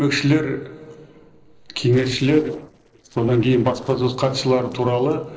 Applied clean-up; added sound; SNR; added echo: neural separator model SepFormer DNS4.